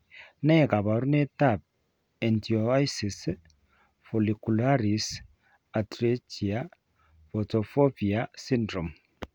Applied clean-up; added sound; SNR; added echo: none; none; none; none.